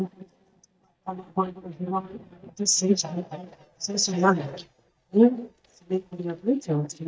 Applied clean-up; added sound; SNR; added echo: neural mask model DeepFilterNet 3.